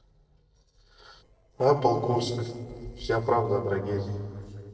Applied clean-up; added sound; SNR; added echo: neural separator model SepFormer DNS4.